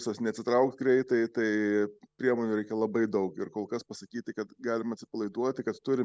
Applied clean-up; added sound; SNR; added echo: none; none; none; none.